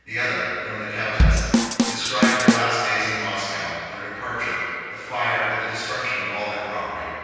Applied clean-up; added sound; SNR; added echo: none; Drum kit; -5 dB; reverberation time 2.2 s.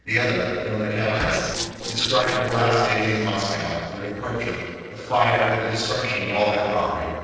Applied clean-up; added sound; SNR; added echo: neural separator model SepFormer DNS4.